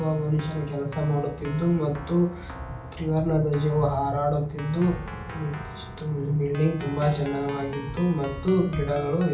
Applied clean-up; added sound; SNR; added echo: none; Keyboard (musical); 16 dB; reverberation time 0.3 s.